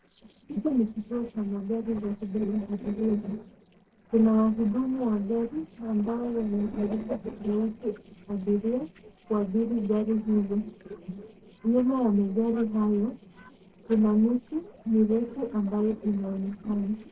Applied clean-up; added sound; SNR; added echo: neural separator model SepFormer DNS4.